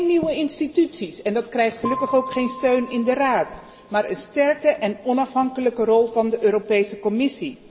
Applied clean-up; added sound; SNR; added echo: none; Piano; 14 dB; reverberation time 2.1 s.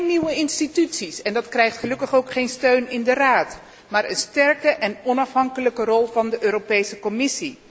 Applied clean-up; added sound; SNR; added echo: none; none; none; none.